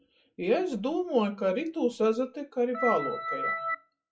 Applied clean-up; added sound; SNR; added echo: classical method WPE with log-MMSE.